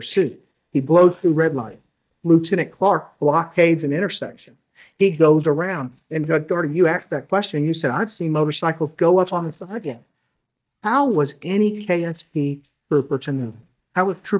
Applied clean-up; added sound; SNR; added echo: neural mask model DeepFilterNet 3.